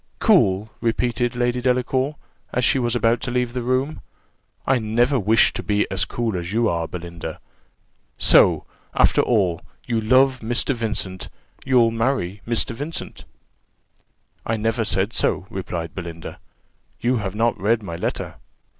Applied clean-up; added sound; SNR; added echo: none; none; none; none.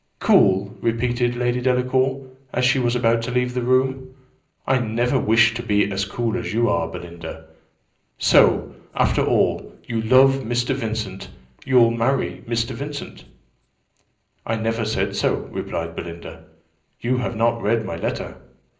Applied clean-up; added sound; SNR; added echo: none; none; none; reverberation time 0.5 s.